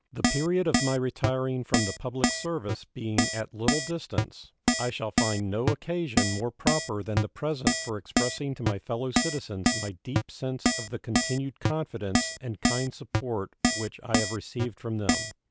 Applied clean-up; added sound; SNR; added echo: none; Keyboard (musical); -1 dB; none.